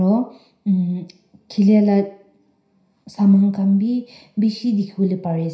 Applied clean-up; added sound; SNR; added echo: none; none; none; reverberation time 0.5 s.